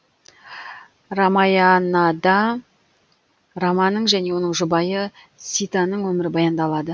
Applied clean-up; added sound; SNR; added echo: none; none; none; none.